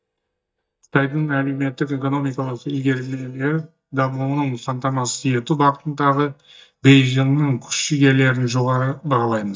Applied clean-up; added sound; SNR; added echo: neural mask model DeepFilterNet 3.